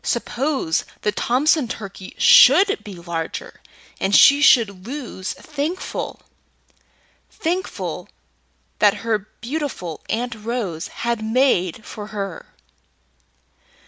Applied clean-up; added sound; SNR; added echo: none; none; none; none.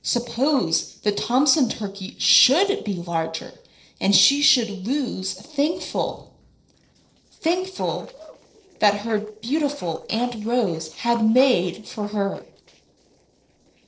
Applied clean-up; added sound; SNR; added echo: neural separator model SepFormer DNS4.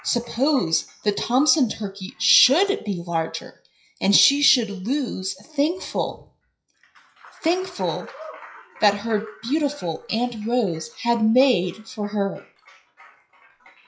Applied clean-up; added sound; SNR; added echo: classical method WPE with log-MMSE.